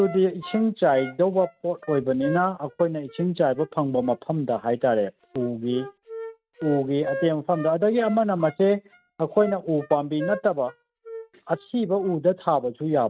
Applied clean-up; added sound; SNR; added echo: neural mask model RNNoise.